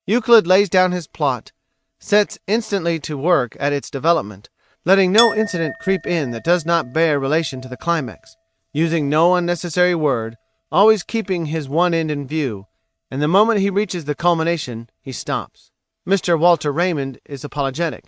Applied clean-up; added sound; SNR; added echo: neural mask model RNNoise.